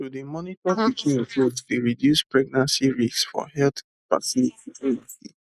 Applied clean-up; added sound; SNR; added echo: neural mask model Resemble Enhance denoiser.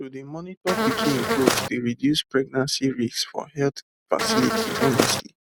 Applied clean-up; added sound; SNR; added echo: none; Buzz; -3 dB; none.